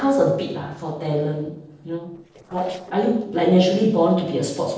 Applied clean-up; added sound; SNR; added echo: neural separator model SepFormer DNS4.